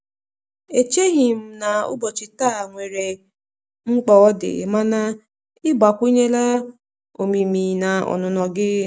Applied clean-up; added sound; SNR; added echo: none; none; none; none.